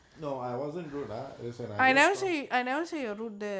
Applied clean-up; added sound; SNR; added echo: none; none; none; none.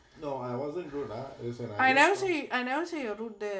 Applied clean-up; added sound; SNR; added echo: none; none; none; reverberation time 0.2 s.